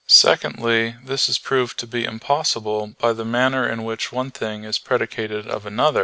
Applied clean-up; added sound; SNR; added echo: none; none; none; none.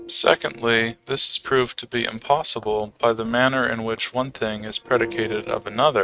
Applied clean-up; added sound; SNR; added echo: neural mask model RNNoise.